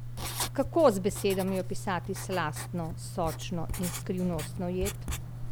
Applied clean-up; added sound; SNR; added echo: none; Writing; 5 dB; none.